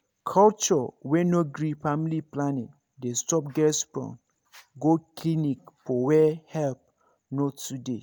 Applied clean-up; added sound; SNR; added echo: none; none; none; none.